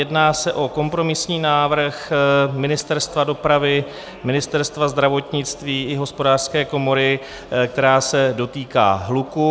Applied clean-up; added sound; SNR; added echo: none; none; none; none.